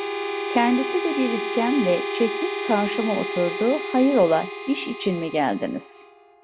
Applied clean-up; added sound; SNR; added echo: none; Harmonica; 6 dB; none.